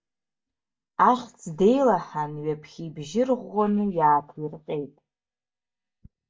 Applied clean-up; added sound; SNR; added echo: neural mask model DeepFilterNet 3.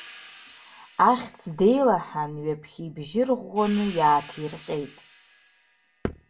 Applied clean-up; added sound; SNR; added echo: none; Cymbal; 20 dB; reverberation time 0.2 s.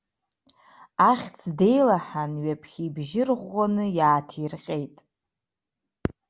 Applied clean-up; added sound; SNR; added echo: none; none; none; none.